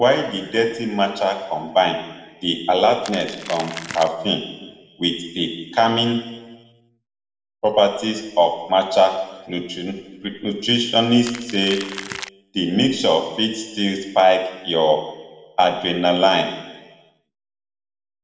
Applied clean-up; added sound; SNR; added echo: none; Crackle; 12 dB; reverberation time 1.1 s.